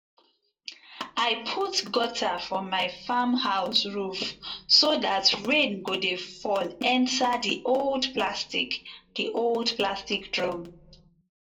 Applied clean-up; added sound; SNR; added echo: none; none; none; reverberation time 0.2 s.